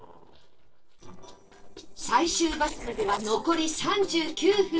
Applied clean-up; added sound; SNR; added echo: neural separator model SepFormer DNS4.